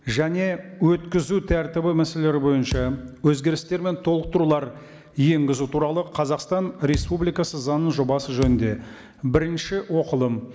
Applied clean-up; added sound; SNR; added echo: none; Thump, thud; 11 dB; none.